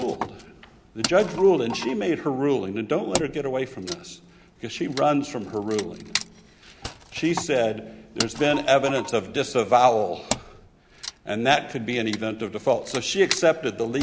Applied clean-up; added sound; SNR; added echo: none; Wood; 12 dB; none.